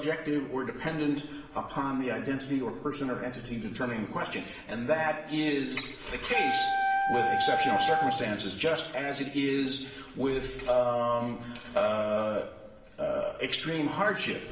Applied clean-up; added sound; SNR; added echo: none; Wind instrument, woodwind instrument; -1 dB; reverberation time 0.8 s.